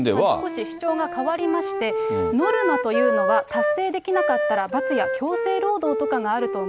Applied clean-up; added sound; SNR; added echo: none; Wind instrument, woodwind instrument; 1 dB; none.